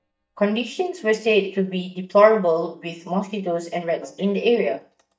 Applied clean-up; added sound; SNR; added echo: neural mask model DeepFilterNet 3.